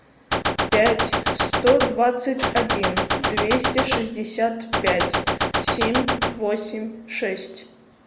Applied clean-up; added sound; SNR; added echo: none; Gunshot, gunfire; -2 dB; none.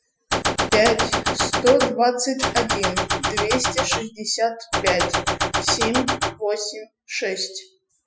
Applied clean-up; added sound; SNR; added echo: classical method Wiener filter.